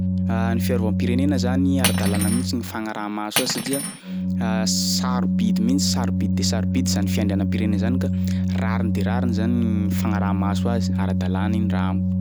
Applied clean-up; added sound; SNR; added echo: none; Cutlery, silverware + Organ; -5 dB; none.